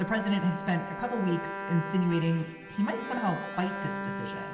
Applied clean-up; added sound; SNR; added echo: none; Bowed string instrument; 7 dB; reverberation time 1.2 s.